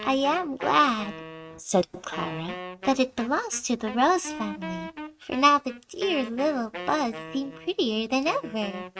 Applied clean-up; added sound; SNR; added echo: neural mask model RNNoise.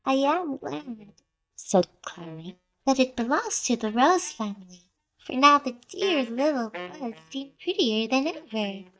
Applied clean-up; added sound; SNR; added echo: neural mask model DeepFilterNet 3.